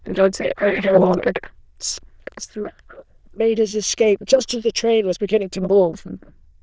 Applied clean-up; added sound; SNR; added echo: neural diffusion model UNIVERSE++.